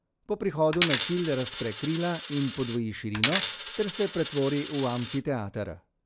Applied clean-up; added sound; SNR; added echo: none; Coin (dropping); 1 dB; none.